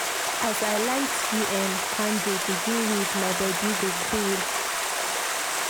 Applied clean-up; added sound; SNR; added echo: none; Stream; -3 dB; none.